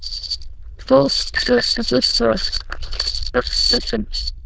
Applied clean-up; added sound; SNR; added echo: neural diffusion model UNIVERSE++.